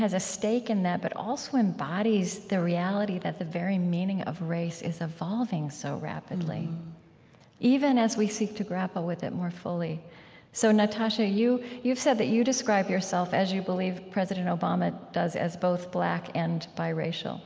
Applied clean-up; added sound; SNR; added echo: none; none; none; none.